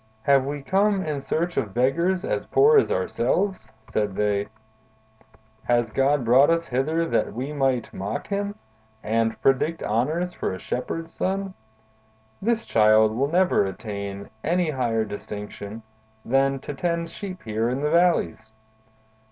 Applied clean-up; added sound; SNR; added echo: none; none; none; none.